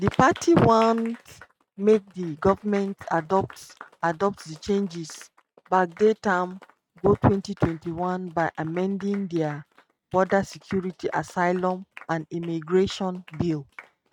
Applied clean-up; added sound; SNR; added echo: neural mask model RNNoise.